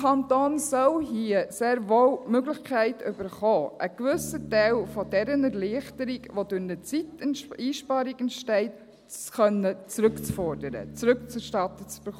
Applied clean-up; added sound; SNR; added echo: none; Bass guitar; 19 dB; none.